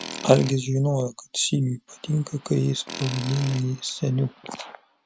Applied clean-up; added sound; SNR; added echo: none; Tools; 16 dB; none.